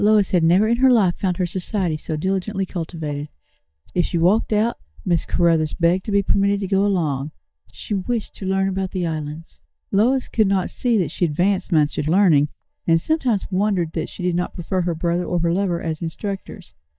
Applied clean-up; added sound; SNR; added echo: neural mask model DeepFilterNet 3.